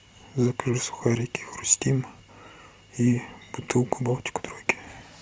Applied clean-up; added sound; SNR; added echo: none; none; none; none.